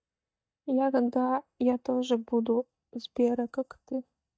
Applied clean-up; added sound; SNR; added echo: neural mask model DeepFilterNet 3.